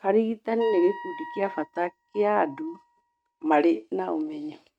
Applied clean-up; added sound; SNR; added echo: neural mask model RNNoise.